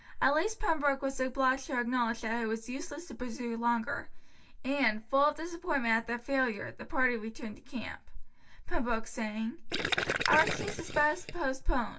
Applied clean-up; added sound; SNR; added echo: none; Gurgling; 3 dB; reverberation time 0.2 s.